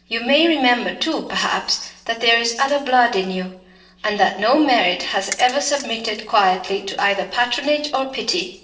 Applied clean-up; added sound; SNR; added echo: neural separator model SepFormer DNS4.